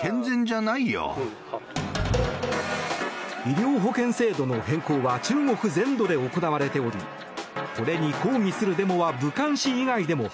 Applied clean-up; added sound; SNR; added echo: none; none; none; none.